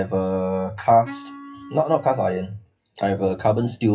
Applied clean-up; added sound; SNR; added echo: classical method WPE with log-MMSE.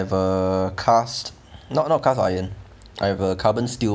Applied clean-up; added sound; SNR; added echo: none; none; none; none.